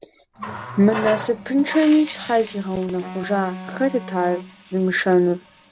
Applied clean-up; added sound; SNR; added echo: none; Wind instrument, woodwind instrument + Water tap, faucet; 13 dB; none.